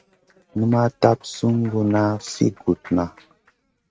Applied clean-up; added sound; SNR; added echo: neural mask model RNNoise.